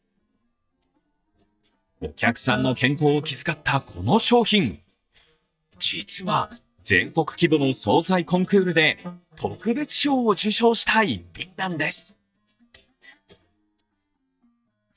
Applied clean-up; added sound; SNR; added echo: neural mask model DeepFilterNet 3.